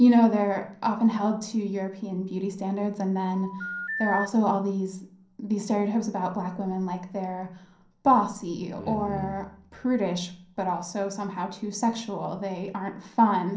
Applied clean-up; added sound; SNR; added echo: none; Telephone; 9 dB; reverberation time 0.6 s.